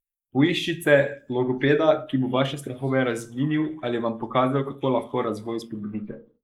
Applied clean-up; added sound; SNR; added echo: neural mask model Resemble Enhance denoiser.